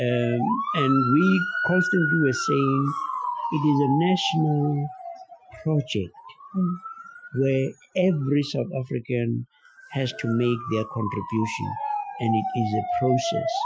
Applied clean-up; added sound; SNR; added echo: classical method Wiener filter.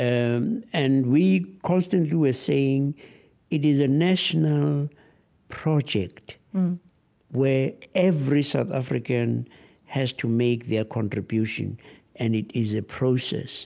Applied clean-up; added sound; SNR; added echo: none; none; none; none.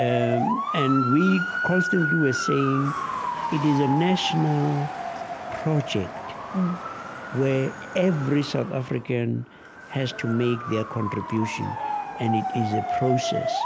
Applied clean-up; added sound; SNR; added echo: none; Motor vehicle (road) / Siren; 4 dB; none.